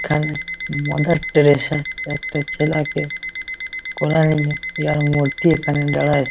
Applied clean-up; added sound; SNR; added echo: none; Alarm; 9 dB; none.